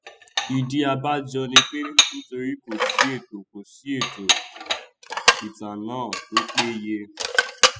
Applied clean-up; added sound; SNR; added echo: classical method spectral subtraction.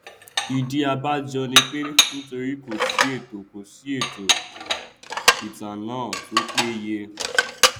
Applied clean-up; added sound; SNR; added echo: none; Dishes, pots, and pans; -5 dB; none.